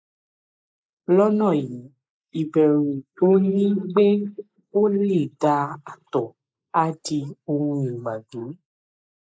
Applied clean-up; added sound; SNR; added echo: neural mask model Resemble Enhance denoiser.